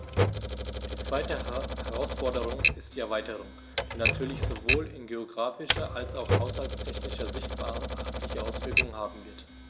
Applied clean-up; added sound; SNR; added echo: none; Typewriter; -4 dB; none.